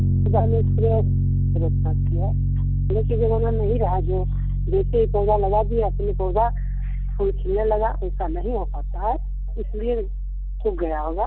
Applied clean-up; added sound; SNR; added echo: none; Piano; -3 dB; none.